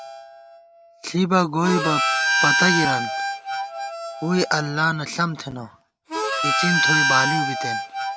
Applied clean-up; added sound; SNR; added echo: none; Harmonica; -1 dB; none.